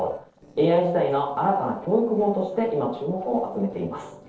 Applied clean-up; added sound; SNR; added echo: neural separator model SepFormer DNS4.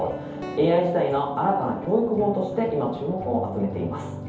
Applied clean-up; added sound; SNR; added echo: none; Guitar; 13 dB; reverberation time 0.8 s.